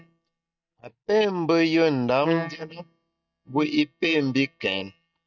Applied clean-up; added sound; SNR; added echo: neural mask model DeepFilterNet 3.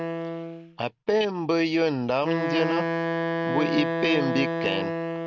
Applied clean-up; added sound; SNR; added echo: none; Wind instrument, woodwind instrument; 2 dB; none.